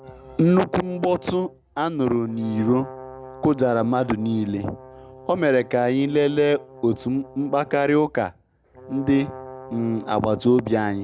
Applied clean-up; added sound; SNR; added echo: none; Brass instrument; 19 dB; none.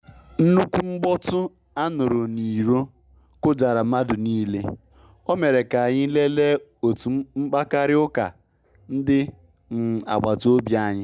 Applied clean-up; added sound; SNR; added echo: none; none; none; none.